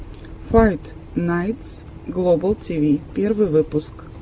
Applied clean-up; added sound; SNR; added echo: none; none; none; none.